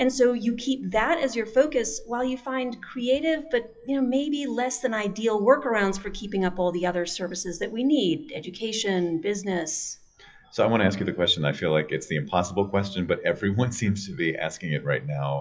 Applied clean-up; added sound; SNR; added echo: classical method WPE with log-MMSE.